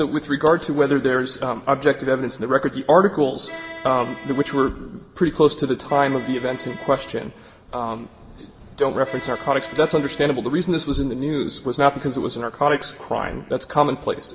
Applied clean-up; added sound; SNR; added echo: none; Accordion; 13 dB; reverberation time 1.4 s.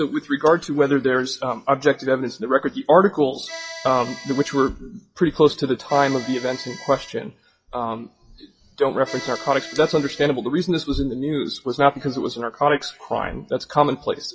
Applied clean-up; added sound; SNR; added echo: classical method WPE with log-MMSE.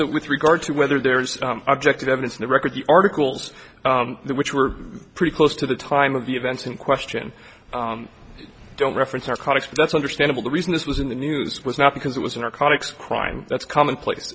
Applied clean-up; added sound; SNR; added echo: none; none; none; none.